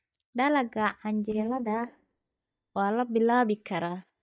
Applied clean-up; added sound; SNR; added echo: neural mask model DeepFilterNet 3.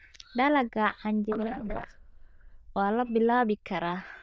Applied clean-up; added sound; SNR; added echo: neural diffusion model UNIVERSE++.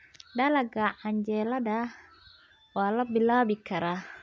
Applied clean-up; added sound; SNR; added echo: none; none; none; none.